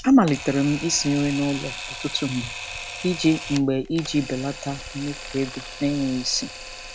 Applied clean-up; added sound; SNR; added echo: none; Camera; 11 dB; none.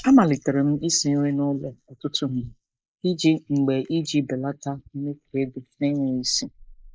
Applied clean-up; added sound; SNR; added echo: neural mask model Resemble Enhance denoiser.